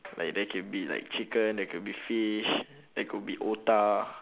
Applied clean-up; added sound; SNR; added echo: none; none; none; none.